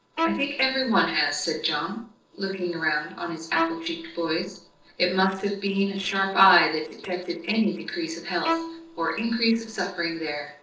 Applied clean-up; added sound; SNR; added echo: neural separator model SepFormer DNS4.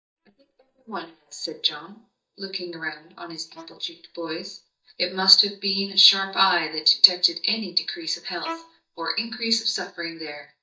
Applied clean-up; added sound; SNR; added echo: neural mask model DeepFilterNet 3.